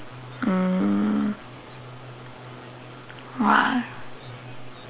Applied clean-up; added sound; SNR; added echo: none; none; none; none.